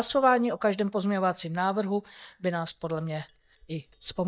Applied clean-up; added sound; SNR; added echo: neural mask model DeepFilterNet 3.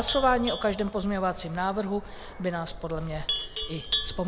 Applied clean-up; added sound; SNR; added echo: none; Fixed-wing aircraft, airplane + Livestock, farm animals, working animals; 6 dB; none.